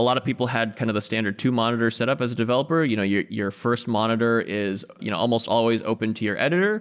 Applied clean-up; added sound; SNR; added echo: none; none; none; none.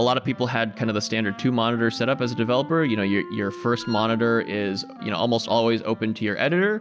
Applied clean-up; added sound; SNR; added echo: none; Wind instrument, woodwind instrument + Wind instrument, woodwind instrument; 17 dB; none.